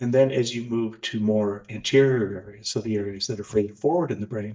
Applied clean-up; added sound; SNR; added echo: neural mask model DeepFilterNet 3.